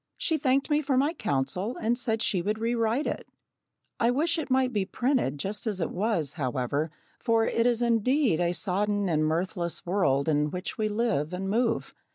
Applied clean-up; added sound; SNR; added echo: none; none; none; none.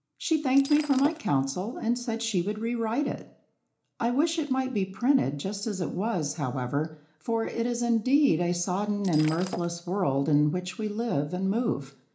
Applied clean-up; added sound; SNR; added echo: none; Shatter; 14 dB; reverberation time 0.4 s.